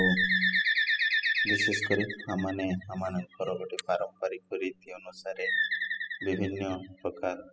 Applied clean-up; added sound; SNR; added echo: classical method spectral subtraction.